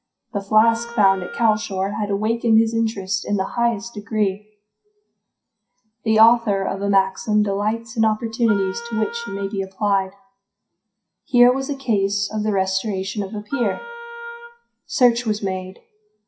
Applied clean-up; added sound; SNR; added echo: classical method WPE with log-MMSE.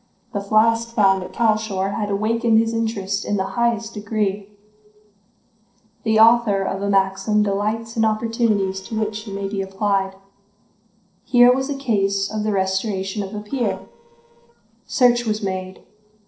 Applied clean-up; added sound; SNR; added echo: neural separator model SepFormer DNS4.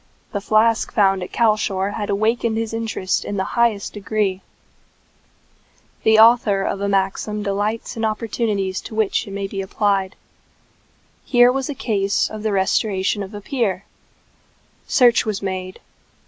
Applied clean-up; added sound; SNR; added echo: none; none; none; none.